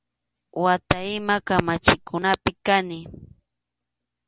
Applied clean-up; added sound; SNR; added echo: none; none; none; none.